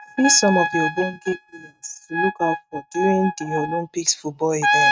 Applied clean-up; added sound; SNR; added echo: neural mask model RNNoise.